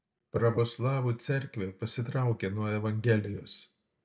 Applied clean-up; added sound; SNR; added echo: none; none; none; none.